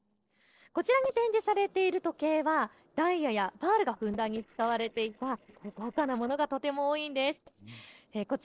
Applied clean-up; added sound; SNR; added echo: neural separator model SepFormer DNS4.